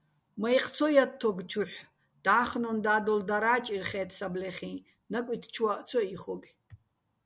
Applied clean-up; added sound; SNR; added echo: none; none; none; none.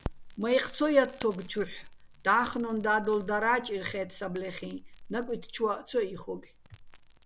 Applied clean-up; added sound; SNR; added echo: none; Crackle; 15 dB; none.